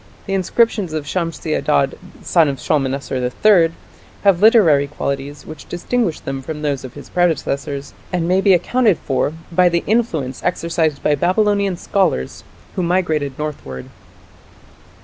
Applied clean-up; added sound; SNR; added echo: none; none; none; none.